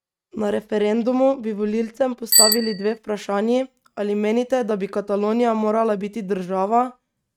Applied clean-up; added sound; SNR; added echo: neural mask model RNNoise.